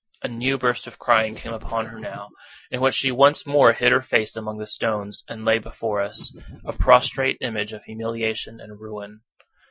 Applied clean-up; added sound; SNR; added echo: classical method Wiener filter.